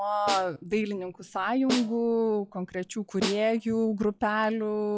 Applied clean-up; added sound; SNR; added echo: classical method log-MMSE.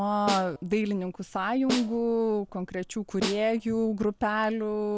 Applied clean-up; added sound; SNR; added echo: none; Snare drum; 10 dB; none.